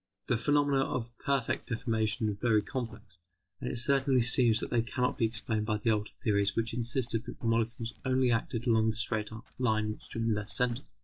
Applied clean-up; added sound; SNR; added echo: neural mask model DeepFilterNet 3.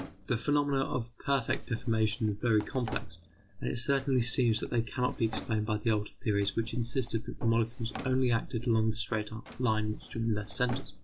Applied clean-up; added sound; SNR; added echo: none; Drawer open or close; 18 dB; none.